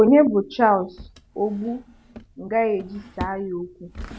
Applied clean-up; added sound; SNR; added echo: none; Drawer open or close; 19 dB; none.